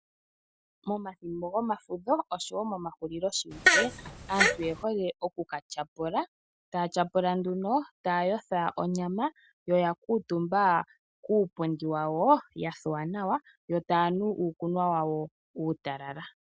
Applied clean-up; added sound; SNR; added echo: none; Fart; -3 dB; none.